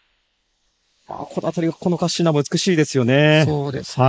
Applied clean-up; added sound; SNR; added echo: neural mask model Resemble Enhance denoiser.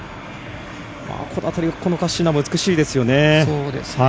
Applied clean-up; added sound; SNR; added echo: none; none; none; none.